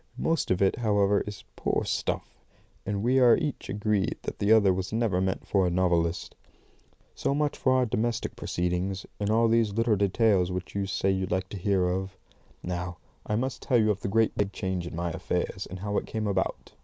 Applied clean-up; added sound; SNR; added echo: none; none; none; none.